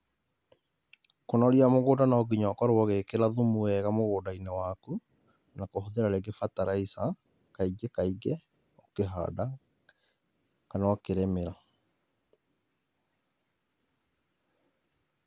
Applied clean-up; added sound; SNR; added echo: none; none; none; none.